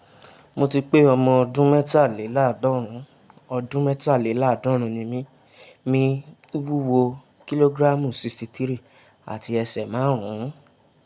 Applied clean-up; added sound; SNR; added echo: none; none; none; none.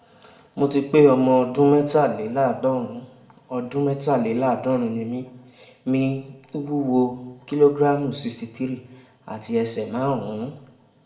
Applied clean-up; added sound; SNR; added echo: none; none; none; reverberation time 0.7 s.